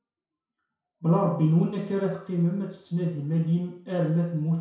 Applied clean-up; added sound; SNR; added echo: none; none; none; reverberation time 0.6 s.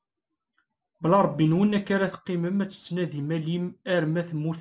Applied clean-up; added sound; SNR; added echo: none; none; none; none.